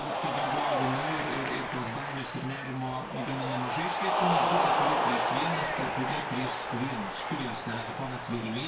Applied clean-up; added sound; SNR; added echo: none; Cheering; -4 dB; reverberation time 0.2 s.